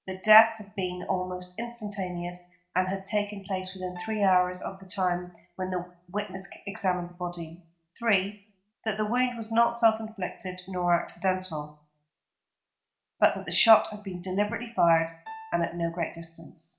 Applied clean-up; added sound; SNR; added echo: none; Piano; 19 dB; reverberation time 0.4 s.